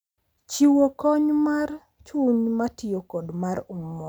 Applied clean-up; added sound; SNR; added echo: none; none; none; none.